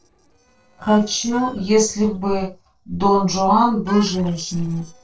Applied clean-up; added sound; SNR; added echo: neural separator model SepFormer DNS4.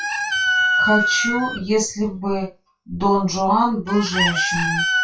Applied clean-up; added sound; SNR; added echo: classical method WPE with log-MMSE.